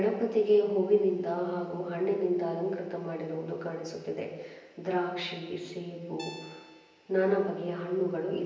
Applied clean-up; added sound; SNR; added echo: none; Guitar; 18 dB; reverberation time 1.0 s.